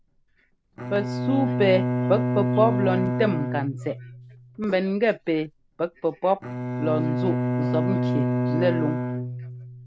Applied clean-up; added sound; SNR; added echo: none; Bowed string instrument; 1 dB; none.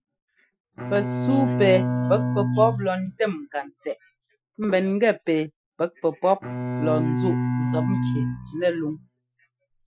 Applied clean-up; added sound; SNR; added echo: classical method Wiener filter.